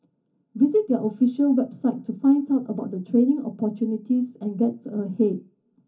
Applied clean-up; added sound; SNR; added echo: none; none; none; reverberation time 0.3 s.